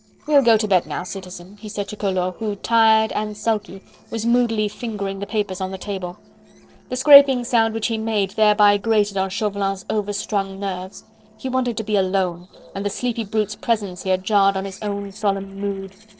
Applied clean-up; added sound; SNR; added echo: neural separator model SepFormer DNS4.